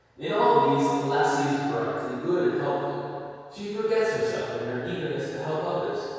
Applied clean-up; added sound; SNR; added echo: none; none; none; reverberation time 2.2 s.